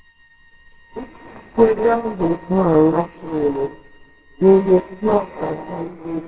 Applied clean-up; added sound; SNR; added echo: neural separator model SepFormer WHAMR!.